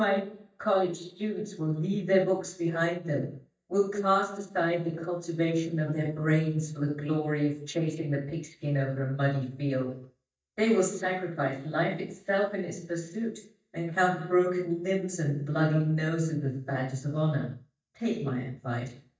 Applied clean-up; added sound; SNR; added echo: neural mask model DeepFilterNet 3.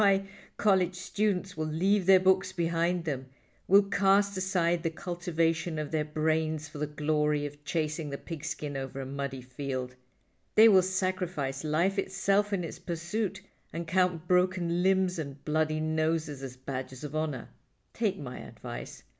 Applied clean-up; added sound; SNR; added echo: none; none; none; none.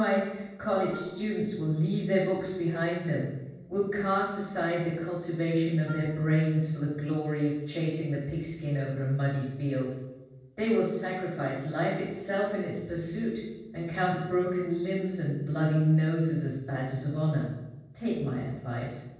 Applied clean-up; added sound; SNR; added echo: neural separator model SepFormer DNS4.